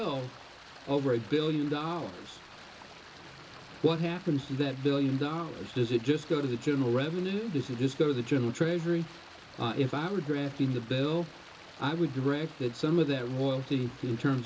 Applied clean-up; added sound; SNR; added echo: none; Stream; 19 dB; reverberation time 0.2 s.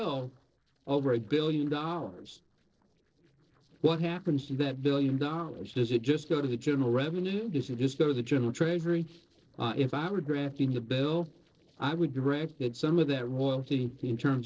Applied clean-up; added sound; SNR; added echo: neural separator model SepFormer DNS4.